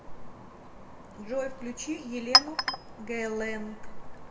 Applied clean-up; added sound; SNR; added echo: none; Chink, clink; -3 dB; reverberation time 1.1 s.